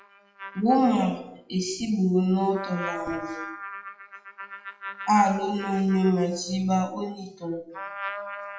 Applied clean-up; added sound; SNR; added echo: classical method WPE with log-MMSE.